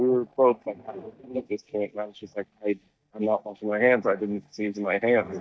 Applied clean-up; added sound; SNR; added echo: neural mask model DeepFilterNet 3.